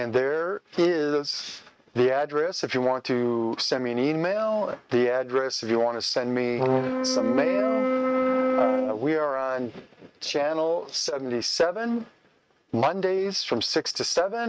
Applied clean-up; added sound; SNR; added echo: neural mask model RNNoise.